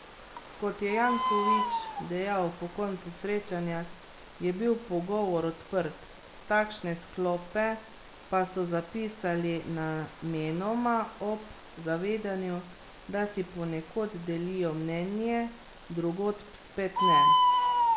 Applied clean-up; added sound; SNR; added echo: none; Bird; 2 dB; none.